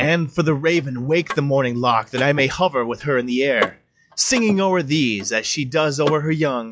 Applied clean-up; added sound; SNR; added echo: classical method log-MMSE.